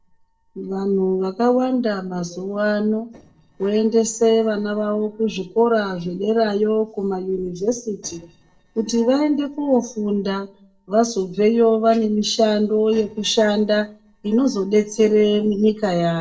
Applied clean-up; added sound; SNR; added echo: neural separator model SepFormer DNS4.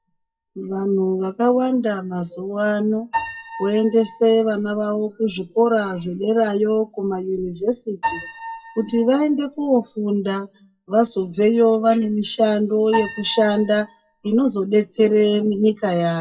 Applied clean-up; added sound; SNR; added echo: classical method WPE with log-MMSE.